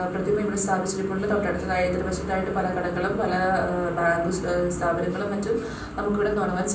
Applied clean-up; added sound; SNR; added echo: none; Aircraft; 16 dB; reverberation time 0.6 s.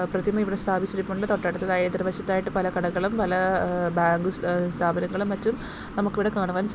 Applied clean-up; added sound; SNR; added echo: none; none; none; none.